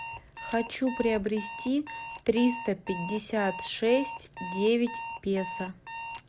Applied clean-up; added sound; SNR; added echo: none; Keys jangling + Alarm; 10 dB; none.